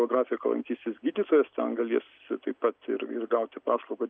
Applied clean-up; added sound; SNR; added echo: none; none; none; none.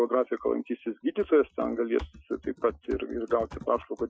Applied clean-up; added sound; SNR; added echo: classical method Wiener filter.